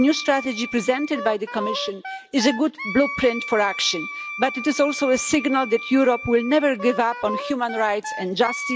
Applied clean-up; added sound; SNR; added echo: none; Wind instrument, woodwind instrument; 10 dB; none.